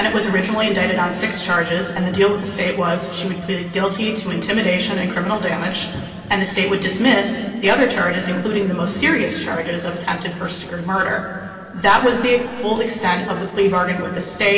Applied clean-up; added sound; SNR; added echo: none; none; none; reverberation time 2.5 s.